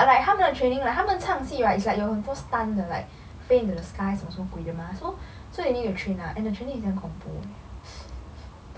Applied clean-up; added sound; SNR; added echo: none; none; none; none.